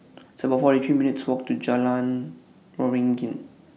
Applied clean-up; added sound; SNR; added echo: none; none; none; none.